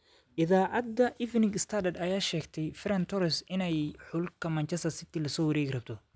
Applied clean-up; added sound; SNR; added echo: none; none; none; none.